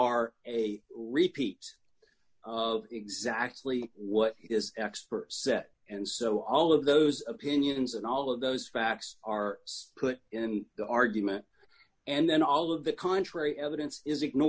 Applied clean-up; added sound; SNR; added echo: none; none; none; none.